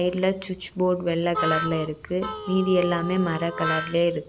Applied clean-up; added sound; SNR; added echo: none; Harmonica; 6 dB; none.